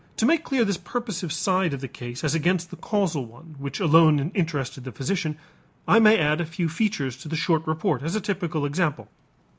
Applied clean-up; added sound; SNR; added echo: none; none; none; none.